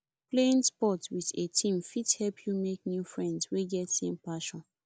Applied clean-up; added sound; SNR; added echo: none; none; none; none.